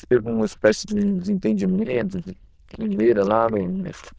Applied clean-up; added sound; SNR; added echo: neural diffusion model UNIVERSE++.